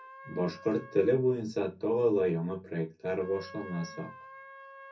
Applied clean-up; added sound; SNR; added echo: none; Trumpet; 19 dB; reverberation time 0.3 s.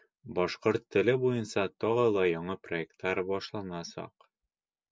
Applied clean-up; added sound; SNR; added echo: none; none; none; none.